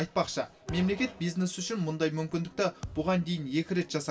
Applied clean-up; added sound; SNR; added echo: none; Thump, thud; 17 dB; reverberation time 0.2 s.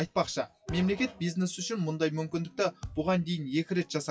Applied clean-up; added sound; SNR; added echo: classical method WPE with log-MMSE.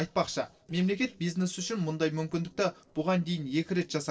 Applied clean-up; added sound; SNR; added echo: neural separator model SepFormer DNS4.